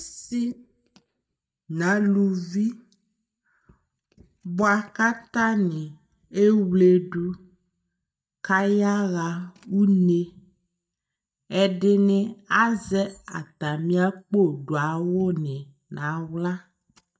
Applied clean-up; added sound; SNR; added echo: neural mask model DeepFilterNet 3.